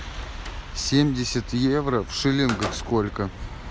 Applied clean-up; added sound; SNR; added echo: none; Slam; 15 dB; none.